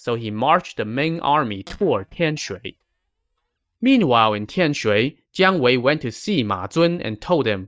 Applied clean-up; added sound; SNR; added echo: neural mask model DeepFilterNet 3.